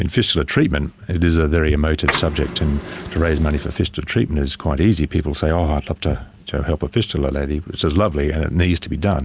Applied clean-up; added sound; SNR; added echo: none; Printer; 9 dB; none.